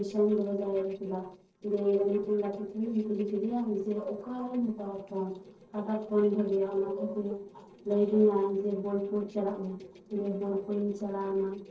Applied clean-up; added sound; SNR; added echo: neural separator model SepFormer DNS4.